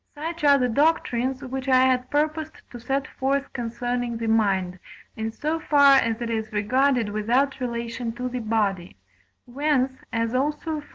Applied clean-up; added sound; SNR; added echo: none; none; none; none.